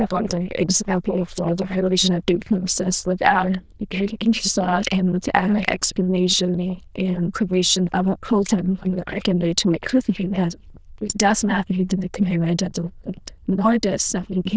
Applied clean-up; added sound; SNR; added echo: neural diffusion model UNIVERSE++.